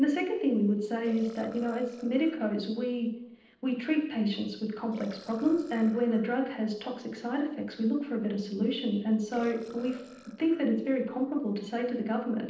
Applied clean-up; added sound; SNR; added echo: neural separator model SepFormer DNS4.